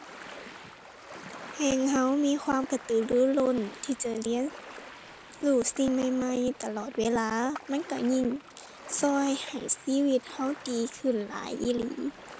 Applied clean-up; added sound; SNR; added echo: none; Ocean; 17 dB; none.